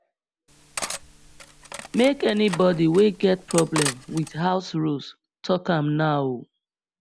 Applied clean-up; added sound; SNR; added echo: none; Cutlery, silverware; 11 dB; none.